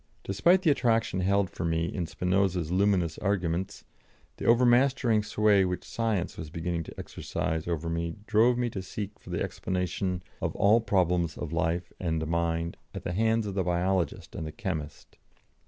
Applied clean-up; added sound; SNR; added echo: none; none; none; none.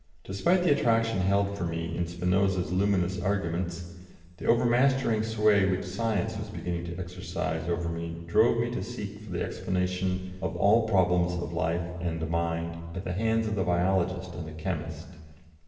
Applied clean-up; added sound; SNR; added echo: none; none; none; reverberation time 1.4 s.